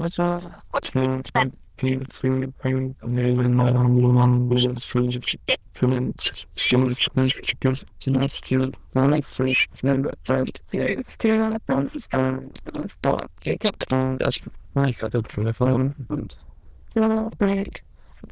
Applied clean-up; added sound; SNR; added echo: neural diffusion model UNIVERSE++.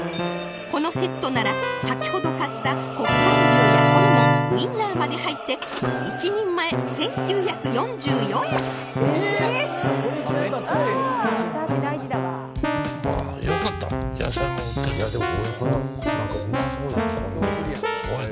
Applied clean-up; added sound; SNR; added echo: none; Keyboard (musical); -2 dB; none.